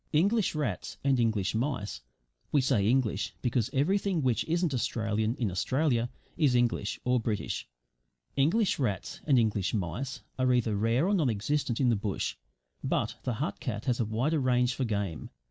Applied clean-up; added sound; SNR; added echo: none; none; none; none.